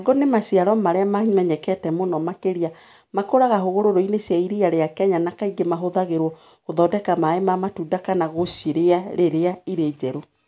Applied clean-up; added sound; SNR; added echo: none; none; none; none.